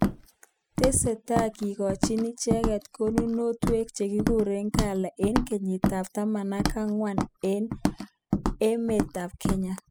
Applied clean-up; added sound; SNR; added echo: classical method spectral subtraction.